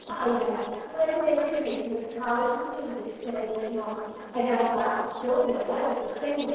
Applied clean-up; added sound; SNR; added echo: neural separator model SepFormer DNS4.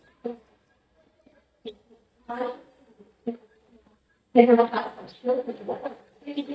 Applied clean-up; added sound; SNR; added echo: neural mask model DeepFilterNet 3.